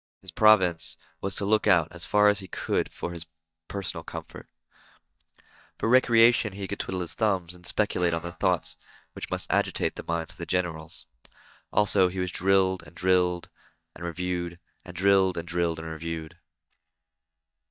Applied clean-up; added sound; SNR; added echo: neural mask model DeepFilterNet 3.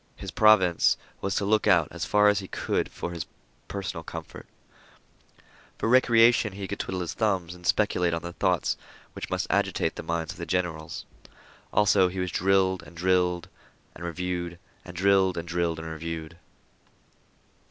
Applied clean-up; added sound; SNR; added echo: none; none; none; none.